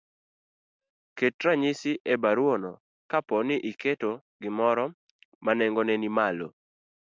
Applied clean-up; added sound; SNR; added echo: none; none; none; none.